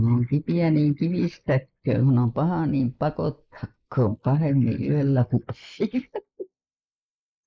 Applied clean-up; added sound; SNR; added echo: neural mask model Resemble Enhance denoiser.